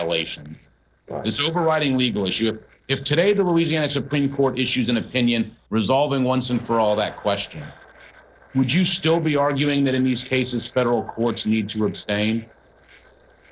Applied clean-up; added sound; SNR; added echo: neural separator model SepFormer DNS4.